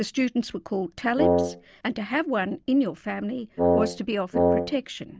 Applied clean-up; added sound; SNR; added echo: none; Wind instrument, woodwind instrument; -4 dB; none.